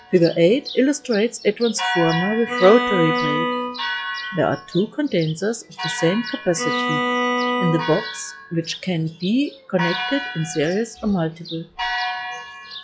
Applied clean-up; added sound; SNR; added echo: classical method log-MMSE.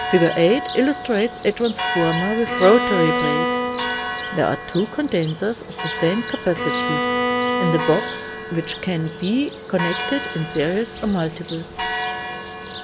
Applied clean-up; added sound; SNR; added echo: none; Church bell + Bowed string instrument; 3 dB; none.